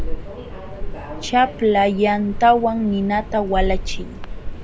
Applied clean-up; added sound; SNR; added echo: none; Subway, metro, underground; 6 dB; none.